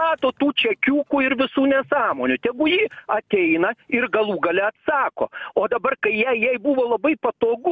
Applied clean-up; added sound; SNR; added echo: none; none; none; none.